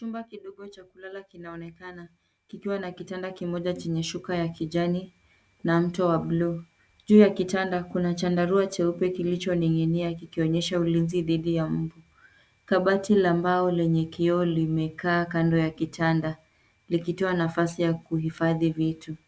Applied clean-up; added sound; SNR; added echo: none; none; none; none.